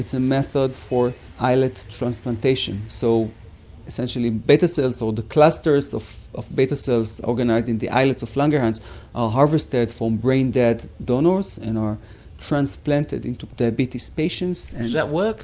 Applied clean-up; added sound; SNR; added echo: none; none; none; none.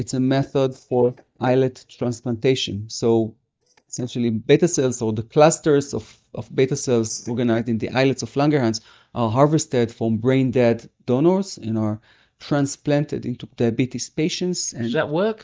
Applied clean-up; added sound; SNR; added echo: neural mask model DeepFilterNet 3.